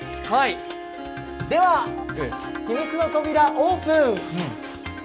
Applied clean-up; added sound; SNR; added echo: none; Harp; 10 dB; none.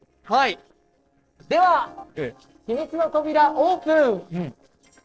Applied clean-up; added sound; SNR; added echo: neural separator model SepFormer DNS4.